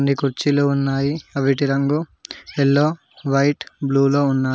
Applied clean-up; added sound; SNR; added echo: none; none; none; none.